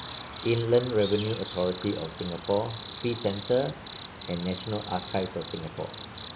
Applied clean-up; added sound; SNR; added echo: none; Cricket; 3 dB; none.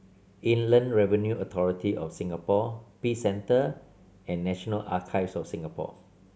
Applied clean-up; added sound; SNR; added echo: none; none; none; none.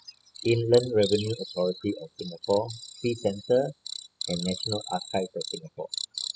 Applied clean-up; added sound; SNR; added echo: classical method spectral subtraction.